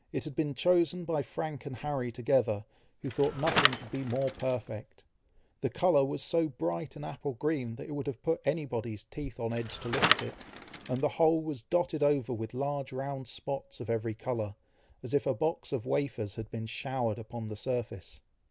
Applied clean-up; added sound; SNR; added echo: none; Bicycle; 2 dB; none.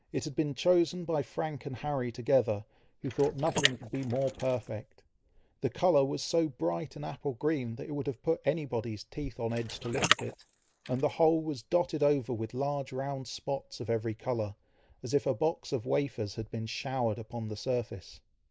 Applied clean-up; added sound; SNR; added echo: neural mask model Resemble Enhance denoiser.